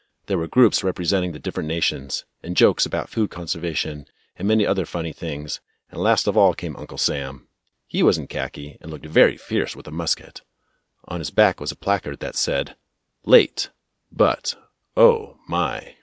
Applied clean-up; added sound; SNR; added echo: none; none; none; none.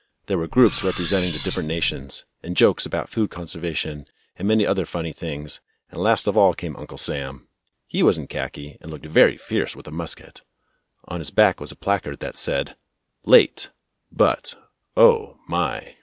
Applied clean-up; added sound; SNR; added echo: none; Cutlery, silverware; 2 dB; none.